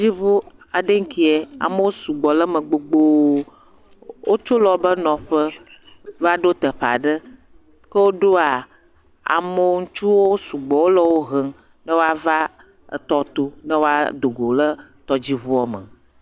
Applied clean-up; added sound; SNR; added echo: none; none; none; none.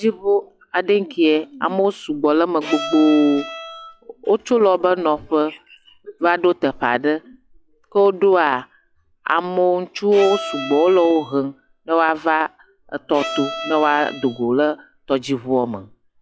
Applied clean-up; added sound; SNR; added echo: classical method log-MMSE.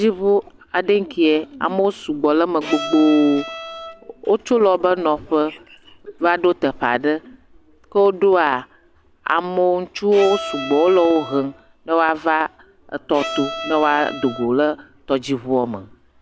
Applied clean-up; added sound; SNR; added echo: none; Bowed string instrument; 11 dB; none.